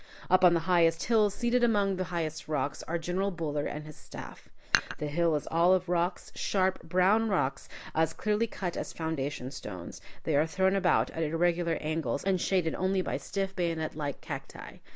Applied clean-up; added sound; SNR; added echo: neural mask model Resemble Enhance denoiser.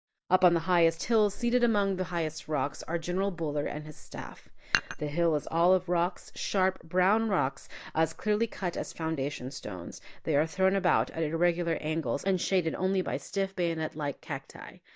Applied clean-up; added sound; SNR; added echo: neural mask model DeepFilterNet 3.